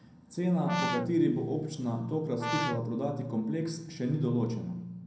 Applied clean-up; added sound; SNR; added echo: none; Brass instrument; 5 dB; reverberation time 0.6 s.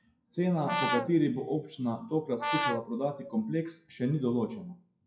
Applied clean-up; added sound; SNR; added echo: classical method WPE with log-MMSE.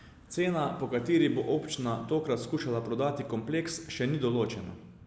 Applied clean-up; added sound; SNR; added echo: none; none; none; none.